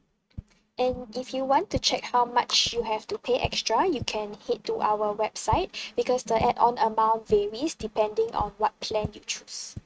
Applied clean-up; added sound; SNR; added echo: neural mask model RNNoise.